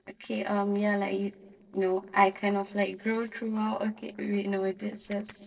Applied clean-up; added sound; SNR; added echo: neural separator model SepFormer DNS4.